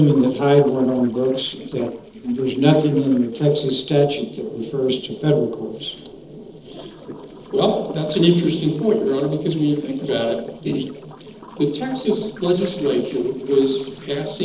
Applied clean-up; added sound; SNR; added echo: neural separator model SepFormer DNS4.